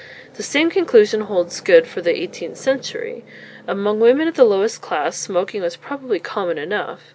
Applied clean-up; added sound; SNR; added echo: none; none; none; none.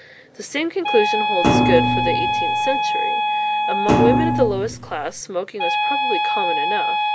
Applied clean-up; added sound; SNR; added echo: none; Thump, thud + Wind instrument, woodwind instrument; -4 dB; none.